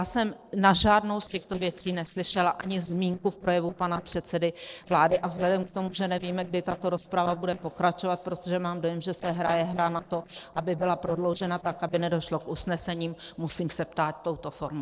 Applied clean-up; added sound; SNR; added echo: neural separator model SepFormer DNS4.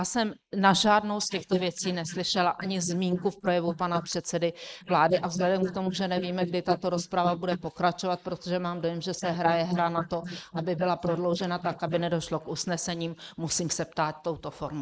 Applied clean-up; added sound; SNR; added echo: neural mask model Resemble Enhance denoiser.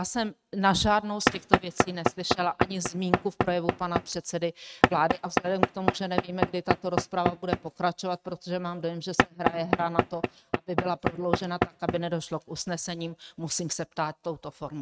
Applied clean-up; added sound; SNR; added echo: neural mask model RNNoise.